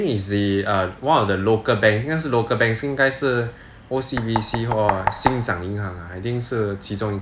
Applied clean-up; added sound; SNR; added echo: none; Knock; 7 dB; none.